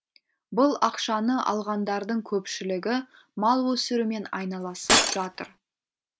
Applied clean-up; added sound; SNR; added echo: none; Shatter; -2 dB; none.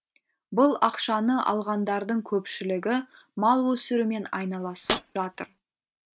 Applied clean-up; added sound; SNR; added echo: neural mask model RNNoise.